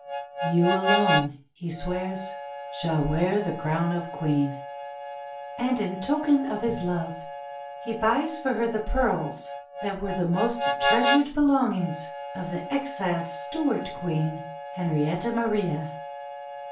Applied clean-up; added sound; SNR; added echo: none; Harmonica; 5 dB; reverberation time 0.3 s.